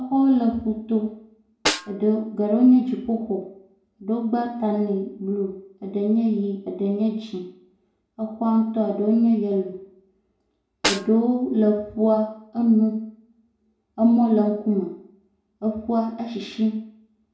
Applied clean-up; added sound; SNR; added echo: none; Snare drum; 8 dB; reverberation time 0.5 s.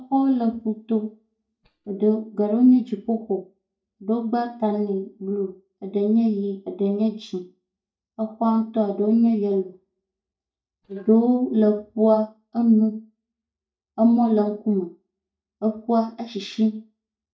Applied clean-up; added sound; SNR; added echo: neural mask model DeepFilterNet 3.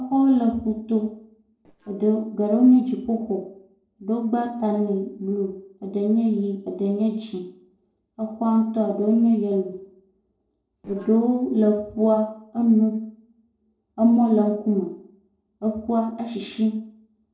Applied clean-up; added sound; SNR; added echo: neural separator model SepFormer DNS4.